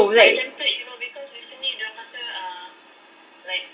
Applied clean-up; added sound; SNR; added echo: none; none; none; reverberation time 0.3 s.